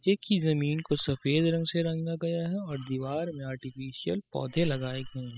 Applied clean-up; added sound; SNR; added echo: classical method spectral subtraction.